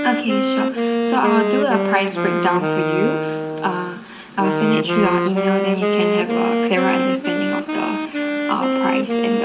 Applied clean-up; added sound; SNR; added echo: none; Wind instrument, woodwind instrument; -2 dB; reverberation time 0.6 s.